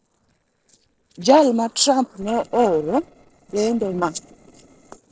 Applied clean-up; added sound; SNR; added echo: neural separator model SepFormer DNS4.